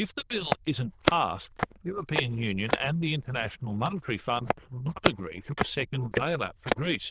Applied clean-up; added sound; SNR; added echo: neural diffusion model UNIVERSE++.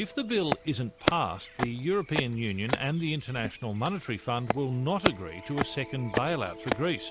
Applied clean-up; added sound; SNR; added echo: none; Walk, footsteps; 4 dB; none.